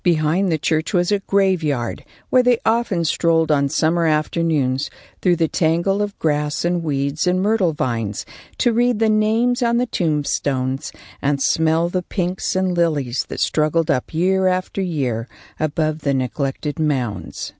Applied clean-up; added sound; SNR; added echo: none; none; none; none.